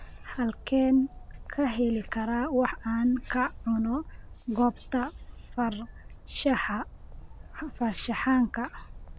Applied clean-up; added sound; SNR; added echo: none; Bird; 15 dB; none.